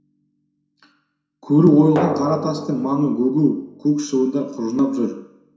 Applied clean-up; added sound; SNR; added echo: none; Drum; 13 dB; reverberation time 0.7 s.